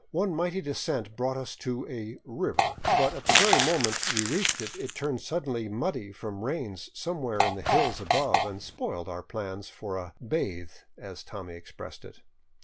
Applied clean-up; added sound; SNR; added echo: none; Crumpling, crinkling + Fart; -5 dB; none.